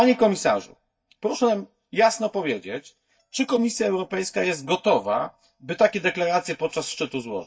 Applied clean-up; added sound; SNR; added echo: neural mask model DeepFilterNet 3.